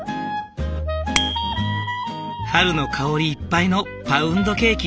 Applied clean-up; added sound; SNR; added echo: none; Bicycle bell; 12 dB; none.